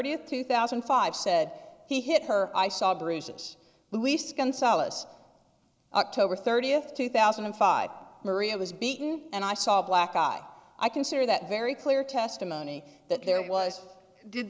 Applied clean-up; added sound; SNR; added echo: none; none; none; none.